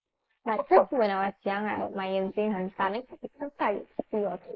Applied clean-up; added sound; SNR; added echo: neural mask model Resemble Enhance denoiser.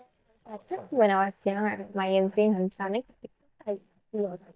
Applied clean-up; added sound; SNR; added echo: neural mask model DeepFilterNet 3.